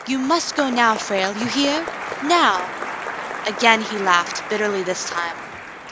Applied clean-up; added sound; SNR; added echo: none; Applause; 8 dB; none.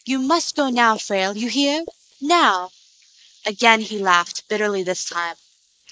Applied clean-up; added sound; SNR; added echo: neural mask model Resemble Enhance denoiser.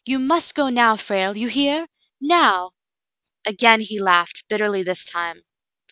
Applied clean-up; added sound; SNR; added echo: none; none; none; none.